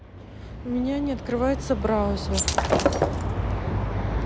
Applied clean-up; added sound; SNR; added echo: none; Shatter; 0 dB; none.